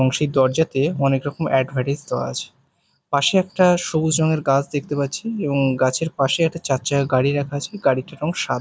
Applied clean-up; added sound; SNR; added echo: none; none; none; none.